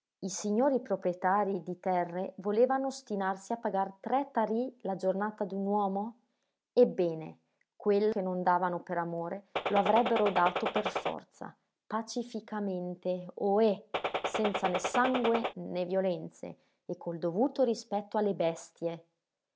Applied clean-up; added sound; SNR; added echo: none; Gunshot, gunfire; 2 dB; none.